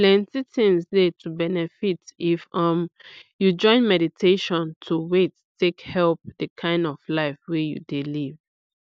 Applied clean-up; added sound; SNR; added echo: none; none; none; none.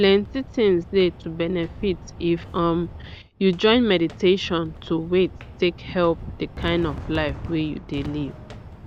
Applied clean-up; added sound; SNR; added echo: none; Fireworks + Walk, footsteps; 14 dB; none.